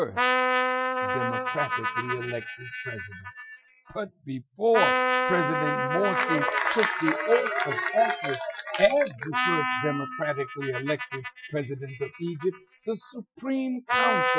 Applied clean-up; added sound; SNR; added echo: classical method Wiener filter.